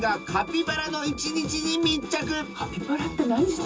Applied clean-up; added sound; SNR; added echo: none; Wind instrument, woodwind instrument; 20 dB; reverberation time 0.2 s.